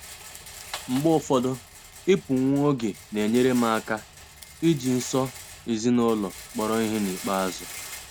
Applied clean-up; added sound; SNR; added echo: none; Rattle; 16 dB; none.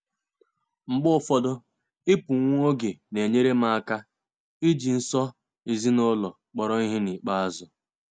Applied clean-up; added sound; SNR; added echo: none; none; none; none.